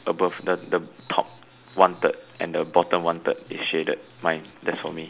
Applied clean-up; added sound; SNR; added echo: none; none; none; none.